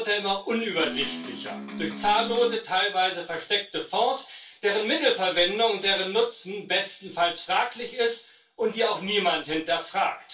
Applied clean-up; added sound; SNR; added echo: none; Electric guitar; 10 dB; reverberation time 0.2 s.